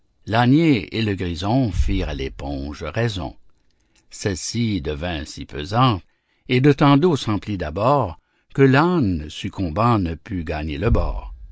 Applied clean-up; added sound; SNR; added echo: none; Bass drum; 12 dB; none.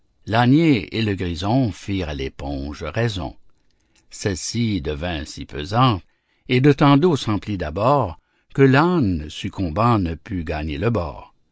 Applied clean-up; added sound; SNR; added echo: none; none; none; none.